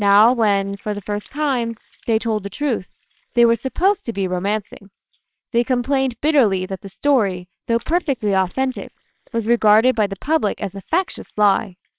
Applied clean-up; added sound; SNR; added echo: neural separator model SepFormer WHAMR!.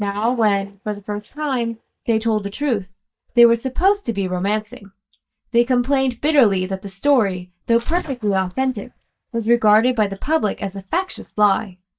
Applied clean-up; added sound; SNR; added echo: neural mask model DeepFilterNet 3.